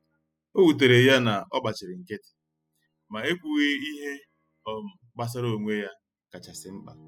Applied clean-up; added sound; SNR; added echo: classical method spectral subtraction.